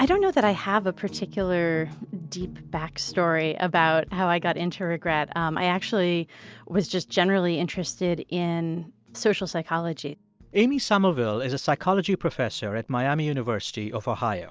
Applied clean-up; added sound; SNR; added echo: none; none; none; none.